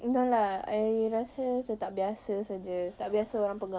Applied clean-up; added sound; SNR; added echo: none; none; none; none.